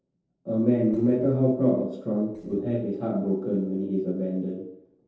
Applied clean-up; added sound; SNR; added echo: neural separator model SepFormer DNS4.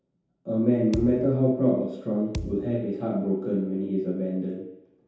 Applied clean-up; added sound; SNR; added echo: none; Thump, thud; 13 dB; reverberation time 0.8 s.